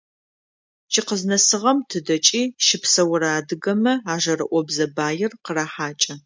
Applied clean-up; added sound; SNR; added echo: none; none; none; none.